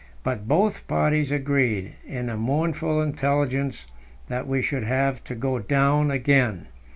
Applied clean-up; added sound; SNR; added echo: none; none; none; none.